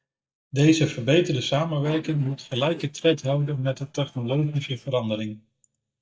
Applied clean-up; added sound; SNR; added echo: neural mask model DeepFilterNet 3.